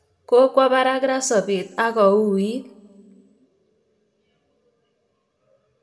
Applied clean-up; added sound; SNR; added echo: none; none; none; reverberation time 0.6 s.